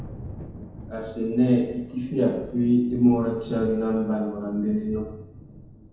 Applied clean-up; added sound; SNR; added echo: none; Thunder; 16 dB; reverberation time 1.0 s.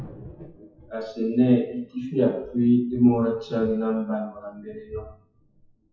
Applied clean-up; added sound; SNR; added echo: classical method WPE with log-MMSE.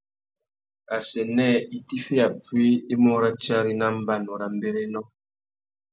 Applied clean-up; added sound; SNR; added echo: none; none; none; none.